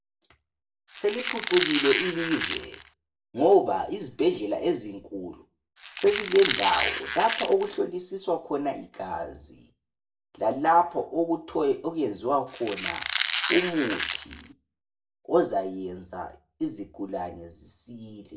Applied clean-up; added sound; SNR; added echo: none; Squeak; 1 dB; reverberation time 0.2 s.